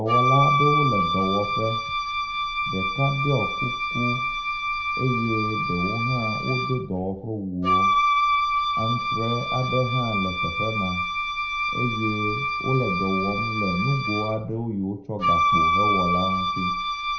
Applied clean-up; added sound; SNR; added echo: none; Wind instrument, woodwind instrument; -3 dB; reverberation time 0.5 s.